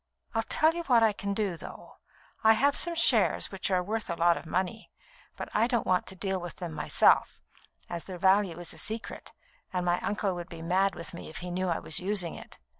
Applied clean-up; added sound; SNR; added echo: none; none; none; none.